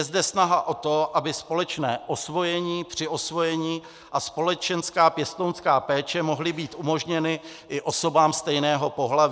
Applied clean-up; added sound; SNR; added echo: none; none; none; none.